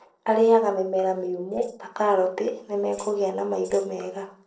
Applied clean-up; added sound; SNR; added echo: neural separator model SepFormer DNS4.